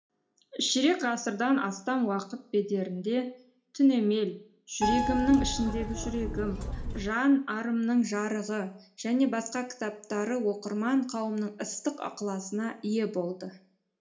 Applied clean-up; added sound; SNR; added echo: none; Keyboard (musical); 3 dB; reverberation time 0.4 s.